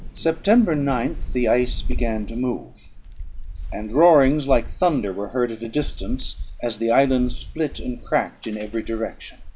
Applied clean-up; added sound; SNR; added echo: none; Thunder / Rain; 7 dB; none.